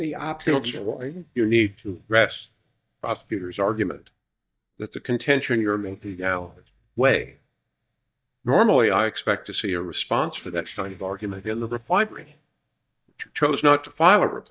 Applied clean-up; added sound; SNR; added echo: neural mask model DeepFilterNet 3.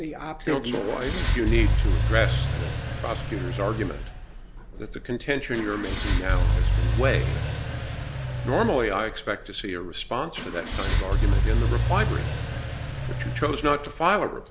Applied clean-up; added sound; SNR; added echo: none; Engine / Car; -2 dB; none.